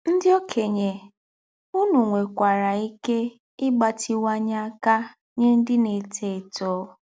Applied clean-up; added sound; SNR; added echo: none; none; none; none.